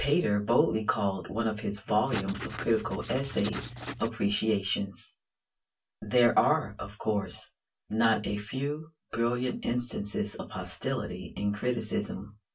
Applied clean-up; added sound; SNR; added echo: none; Writing; 7 dB; reverberation time 0.2 s.